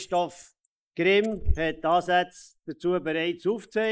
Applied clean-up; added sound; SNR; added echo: neural mask model Resemble Enhance denoiser.